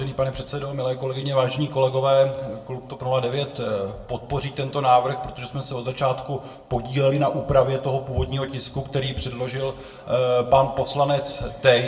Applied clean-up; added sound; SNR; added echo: none; none; none; reverberation time 0.5 s.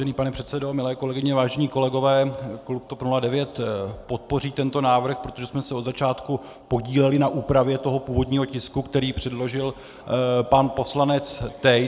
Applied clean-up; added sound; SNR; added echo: none; none; none; none.